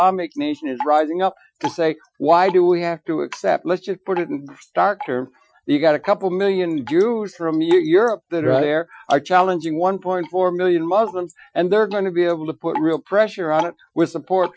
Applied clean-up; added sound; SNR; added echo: classical method Wiener filter.